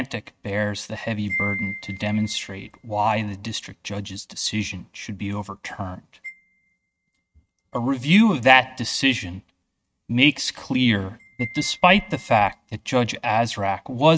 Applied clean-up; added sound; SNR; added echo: neural mask model RNNoise.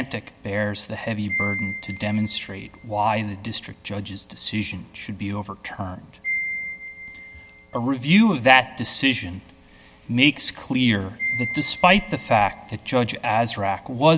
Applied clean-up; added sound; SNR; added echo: none; Wind chime; 12 dB; none.